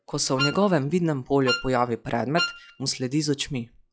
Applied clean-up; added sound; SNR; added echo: classical method log-MMSE.